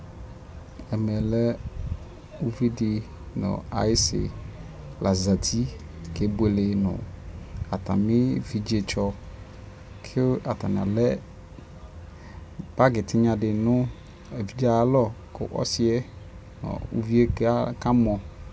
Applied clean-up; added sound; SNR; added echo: none; none; none; none.